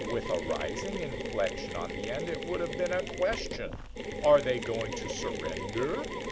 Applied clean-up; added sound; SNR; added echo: none; Mechanisms; 4 dB; none.